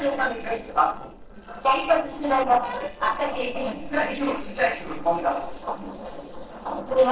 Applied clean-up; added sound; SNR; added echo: neural separator model SepFormer DNS4.